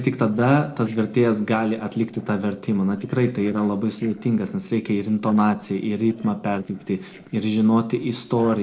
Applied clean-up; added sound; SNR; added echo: neural separator model SepFormer DNS4.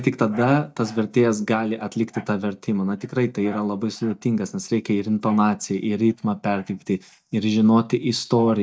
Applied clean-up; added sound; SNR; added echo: neural mask model DeepFilterNet 3.